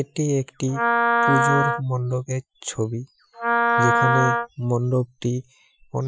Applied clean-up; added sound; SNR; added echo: classical method Wiener filter.